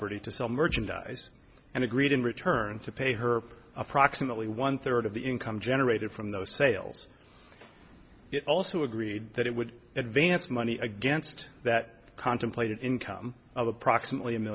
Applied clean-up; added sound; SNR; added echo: none; none; none; none.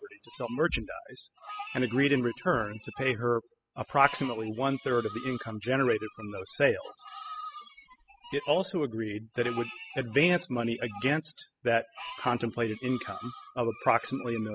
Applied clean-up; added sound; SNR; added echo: classical method spectral subtraction.